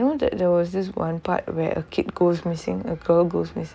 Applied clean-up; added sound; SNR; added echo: none; none; none; none.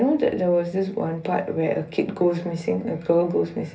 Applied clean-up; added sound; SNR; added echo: none; none; none; reverberation time 0.3 s.